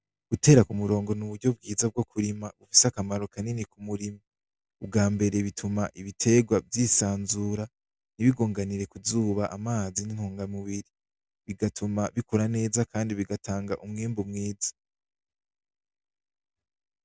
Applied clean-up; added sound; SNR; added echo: none; none; none; none.